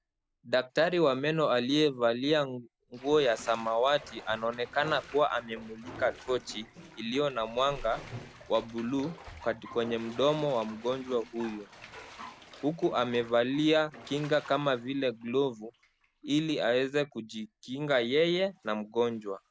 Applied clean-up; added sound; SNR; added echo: none; Bathtub (filling or washing); 19 dB; none.